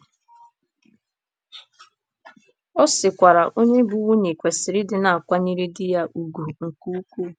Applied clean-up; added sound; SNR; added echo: none; none; none; none.